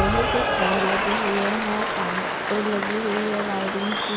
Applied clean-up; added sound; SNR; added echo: none; Applause / Cheering; -2 dB; none.